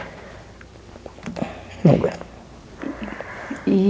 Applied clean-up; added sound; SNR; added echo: none; none; none; none.